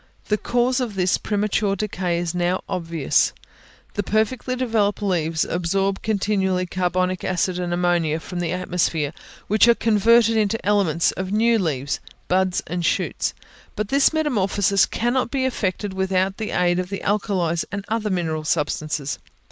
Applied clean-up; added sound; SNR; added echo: neural mask model Resemble Enhance denoiser.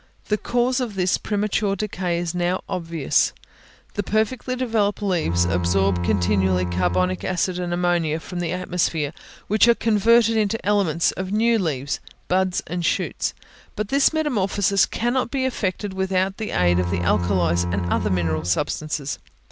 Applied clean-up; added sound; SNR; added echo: none; Bowed string instrument; 2 dB; none.